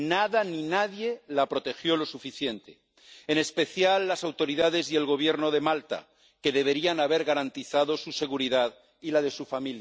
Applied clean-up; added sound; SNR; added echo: none; none; none; none.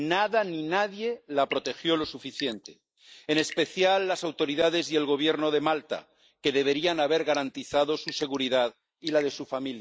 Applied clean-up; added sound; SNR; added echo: neural mask model Resemble Enhance denoiser.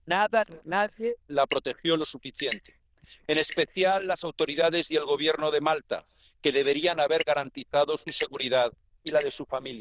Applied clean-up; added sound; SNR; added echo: neural diffusion model UNIVERSE++.